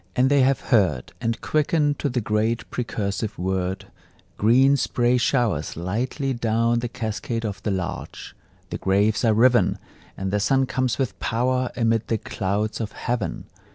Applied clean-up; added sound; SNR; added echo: none; none; none; none.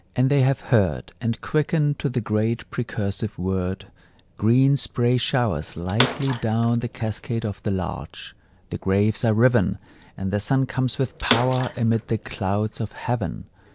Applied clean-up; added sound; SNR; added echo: none; Bathtub (filling or washing) / Water / Splash, splatter; 8 dB; none.